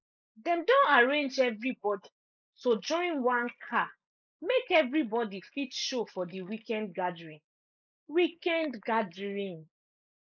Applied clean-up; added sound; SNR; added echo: neural mask model Resemble Enhance denoiser.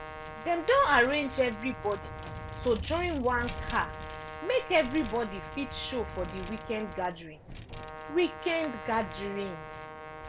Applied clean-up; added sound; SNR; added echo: none; Brass instrument + Vehicle; 9 dB; none.